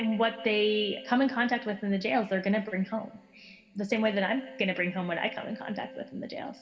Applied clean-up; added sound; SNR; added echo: none; Keyboard (musical); 19 dB; reverberation time 2.3 s.